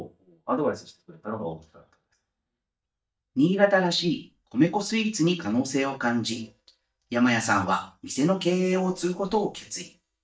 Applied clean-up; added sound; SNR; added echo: neural mask model DeepFilterNet 3.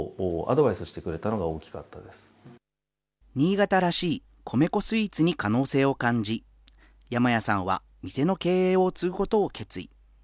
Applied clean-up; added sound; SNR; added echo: none; none; none; none.